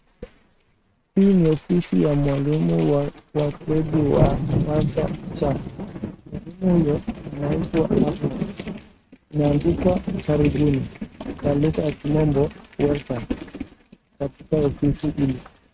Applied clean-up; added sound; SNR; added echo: neural mask model RNNoise.